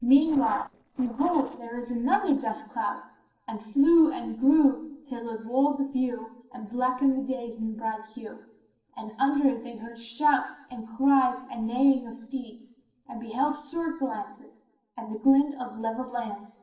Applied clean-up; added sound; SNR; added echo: neural separator model SepFormer DNS4.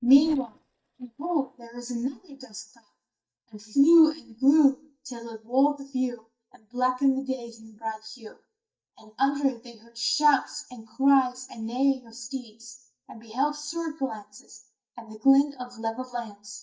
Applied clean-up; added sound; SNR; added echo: neural mask model DeepFilterNet 3.